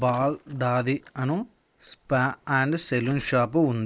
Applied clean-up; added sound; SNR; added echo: neural mask model Resemble Enhance denoiser.